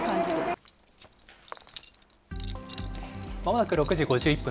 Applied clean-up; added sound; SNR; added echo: none; Keys jangling; 14 dB; none.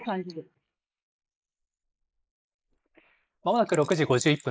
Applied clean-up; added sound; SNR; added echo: neural mask model Resemble Enhance denoiser.